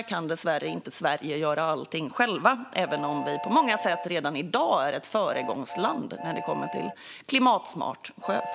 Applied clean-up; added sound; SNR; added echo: none; Train; 11 dB; none.